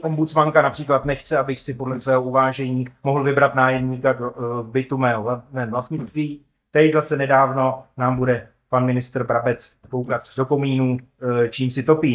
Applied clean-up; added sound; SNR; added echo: neural mask model DeepFilterNet 3.